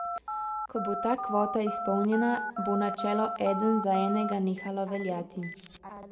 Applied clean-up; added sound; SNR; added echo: none; Telephone; 5 dB; reverberation time 1.0 s.